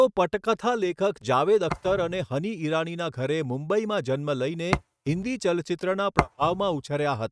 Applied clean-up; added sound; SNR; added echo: neural mask model RNNoise.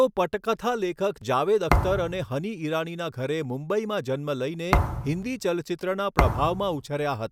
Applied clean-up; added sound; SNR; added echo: none; Thump, thud; 1 dB; none.